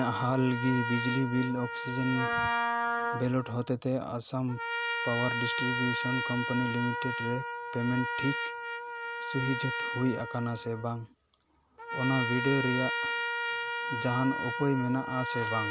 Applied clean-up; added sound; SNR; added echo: none; Trumpet + Wind instrument, woodwind instrument; 2 dB; none.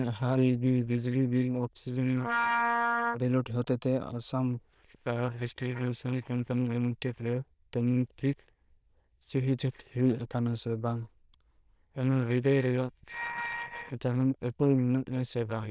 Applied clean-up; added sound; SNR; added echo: neural diffusion model UNIVERSE++.